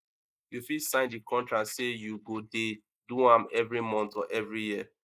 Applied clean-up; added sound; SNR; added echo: neural mask model Resemble Enhance denoiser.